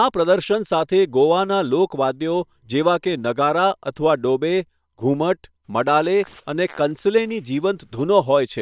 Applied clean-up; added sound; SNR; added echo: neural separator model SepFormer WHAM!.